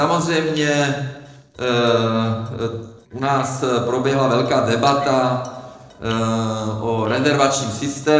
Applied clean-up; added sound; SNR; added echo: neural separator model SepFormer DNS4.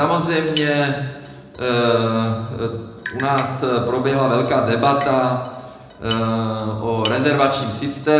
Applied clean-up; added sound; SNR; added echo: none; Drip; 18 dB; reverberation time 0.8 s.